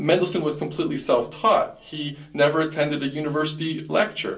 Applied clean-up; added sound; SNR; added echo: none; none; none; reverberation time 0.3 s.